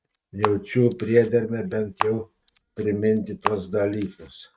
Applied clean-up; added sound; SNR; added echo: neural mask model RNNoise.